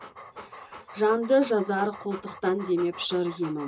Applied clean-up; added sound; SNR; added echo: none; Dog; 16 dB; reverberation time 0.2 s.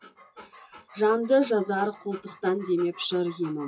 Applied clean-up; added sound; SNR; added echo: classical method WPE with log-MMSE.